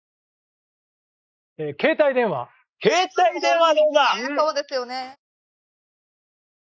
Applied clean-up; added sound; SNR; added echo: neural mask model Resemble Enhance denoiser.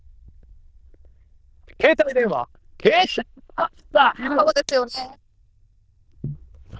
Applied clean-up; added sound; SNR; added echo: neural diffusion model UNIVERSE++.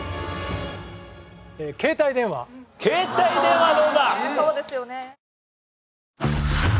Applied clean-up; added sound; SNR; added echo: none; none; none; none.